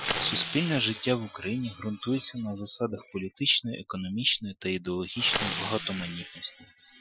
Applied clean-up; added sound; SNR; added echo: classical method Wiener filter.